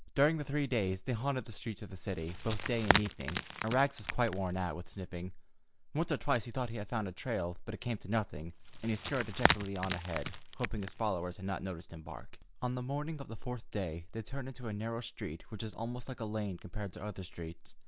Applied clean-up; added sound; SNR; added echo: none; Wood; 2 dB; none.